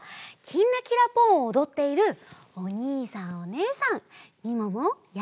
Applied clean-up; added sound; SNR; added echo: none; none; none; none.